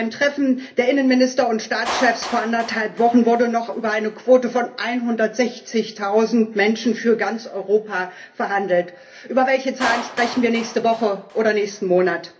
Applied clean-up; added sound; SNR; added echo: none; Clapping; 16 dB; reverberation time 0.3 s.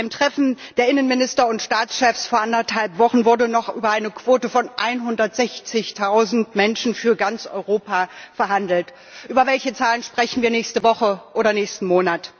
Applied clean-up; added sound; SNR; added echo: none; none; none; none.